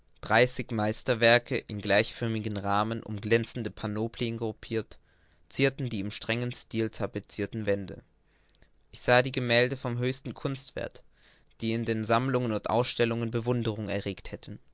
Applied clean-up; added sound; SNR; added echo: none; none; none; none.